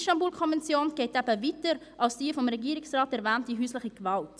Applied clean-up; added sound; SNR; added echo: none; none; none; none.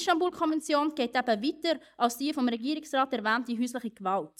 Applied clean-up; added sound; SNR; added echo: neural mask model DeepFilterNet 3.